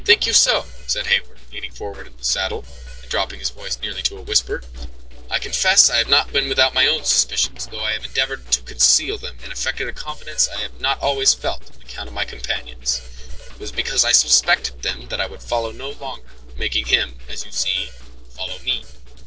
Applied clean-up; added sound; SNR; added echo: neural separator model SepFormer DNS4.